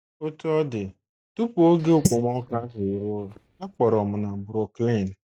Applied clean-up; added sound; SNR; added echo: neural mask model DeepFilterNet 3.